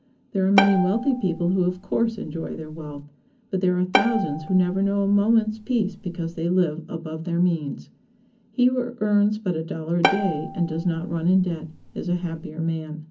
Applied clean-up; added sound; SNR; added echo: none; Bowed string instrument; 7 dB; reverberation time 0.4 s.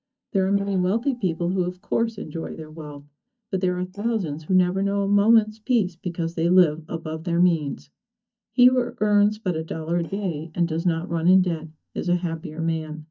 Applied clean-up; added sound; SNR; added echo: neural mask model DeepFilterNet 3.